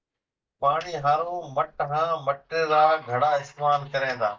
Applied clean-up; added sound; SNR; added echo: neural mask model DeepFilterNet 3.